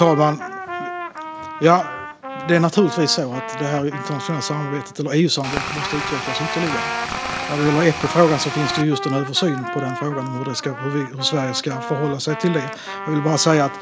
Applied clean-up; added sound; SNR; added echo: none; Tools + Trumpet; 7 dB; none.